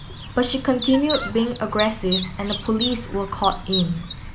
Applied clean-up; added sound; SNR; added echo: none; Chirp, tweet; 7 dB; none.